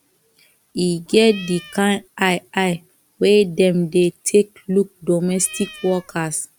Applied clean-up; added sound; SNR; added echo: none; Cat; 19 dB; none.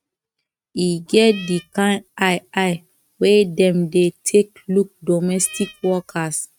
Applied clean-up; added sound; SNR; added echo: neural mask model RNNoise.